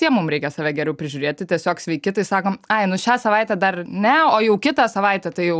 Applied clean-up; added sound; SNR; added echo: none; none; none; none.